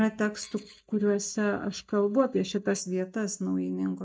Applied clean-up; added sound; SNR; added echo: neural mask model DeepFilterNet 3.